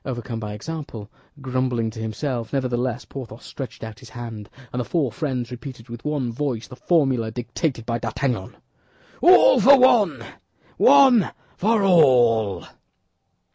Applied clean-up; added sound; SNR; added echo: none; none; none; none.